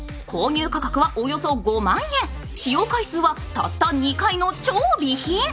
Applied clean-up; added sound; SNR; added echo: none; none; none; none.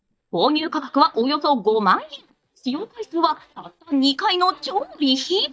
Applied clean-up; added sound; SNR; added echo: neural mask model DeepFilterNet 3.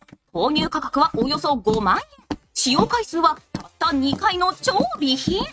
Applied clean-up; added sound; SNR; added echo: neural mask model RNNoise.